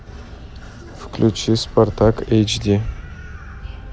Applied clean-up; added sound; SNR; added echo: none; none; none; none.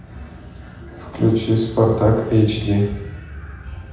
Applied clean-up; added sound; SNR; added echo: none; none; none; reverberation time 0.9 s.